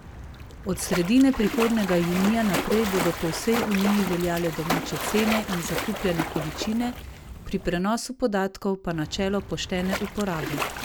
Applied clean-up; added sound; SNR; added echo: none; Splash, splatter; 6 dB; none.